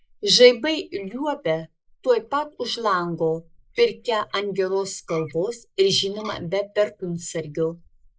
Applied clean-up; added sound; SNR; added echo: neural mask model Resemble Enhance denoiser.